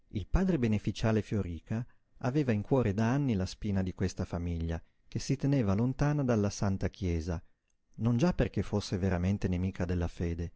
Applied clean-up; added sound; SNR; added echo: none; none; none; none.